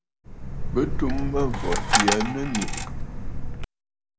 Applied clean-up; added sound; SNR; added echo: none; Coin (dropping); -4 dB; none.